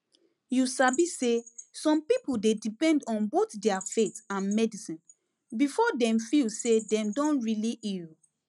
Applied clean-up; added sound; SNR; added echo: none; Bird vocalization, bird call, bird song; 19 dB; none.